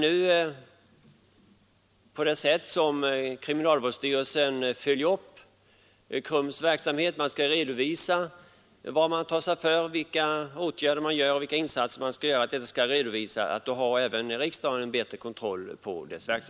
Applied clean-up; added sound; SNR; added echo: none; none; none; none.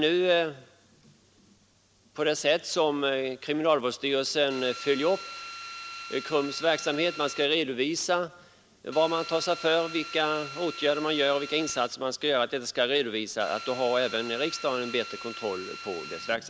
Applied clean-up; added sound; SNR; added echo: none; Drill; 12 dB; none.